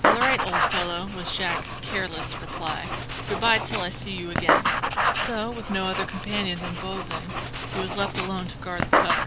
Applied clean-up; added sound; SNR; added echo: none; Writing; -3 dB; none.